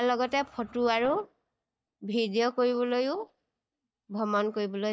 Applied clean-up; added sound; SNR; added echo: neural mask model DeepFilterNet 3.